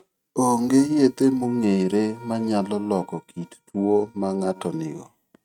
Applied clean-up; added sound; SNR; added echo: neural mask model RNNoise.